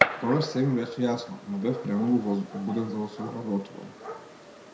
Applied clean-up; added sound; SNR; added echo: none; Gunshot, gunfire; 5 dB; reverberation time 0.5 s.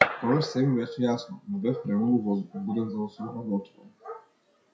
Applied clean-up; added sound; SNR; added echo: classical method WPE with log-MMSE.